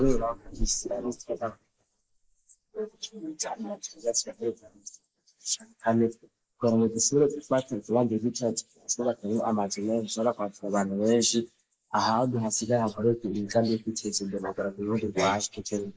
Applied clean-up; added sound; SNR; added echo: neural mask model Resemble Enhance denoiser.